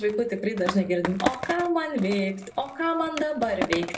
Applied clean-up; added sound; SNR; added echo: none; Skateboard; 8 dB; reverberation time 0.2 s.